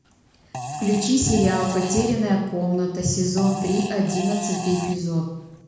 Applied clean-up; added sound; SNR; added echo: none; Fart; 11 dB; reverberation time 1.0 s.